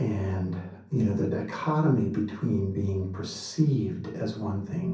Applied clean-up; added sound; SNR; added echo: none; none; none; reverberation time 0.6 s.